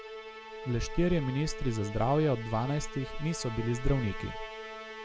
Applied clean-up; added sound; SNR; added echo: none; Musical instrument; 12 dB; none.